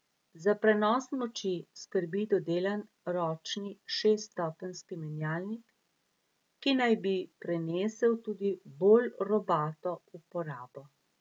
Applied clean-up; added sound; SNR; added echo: none; none; none; none.